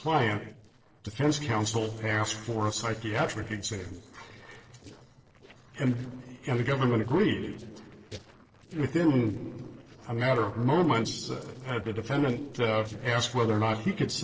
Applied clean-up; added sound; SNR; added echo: neural separator model SepFormer DNS4.